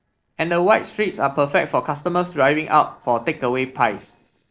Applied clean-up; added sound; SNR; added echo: neural separator model SepFormer DNS4.